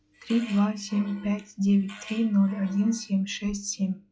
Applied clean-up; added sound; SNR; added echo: classical method log-MMSE.